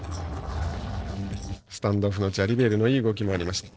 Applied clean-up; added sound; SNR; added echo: neural separator model SepFormer DNS4.